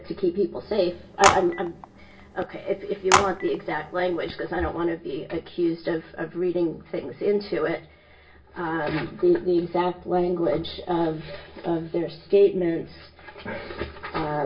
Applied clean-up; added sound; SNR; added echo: none; Telephone; 2 dB; reverberation time 0.2 s.